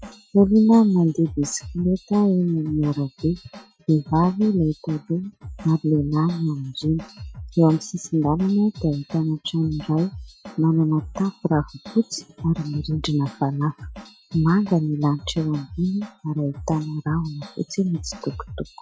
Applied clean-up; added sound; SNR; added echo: classical method Wiener filter.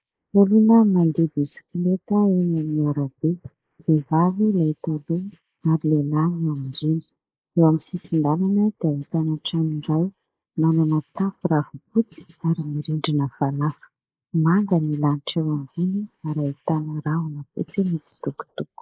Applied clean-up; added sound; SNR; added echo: neural mask model Resemble Enhance denoiser.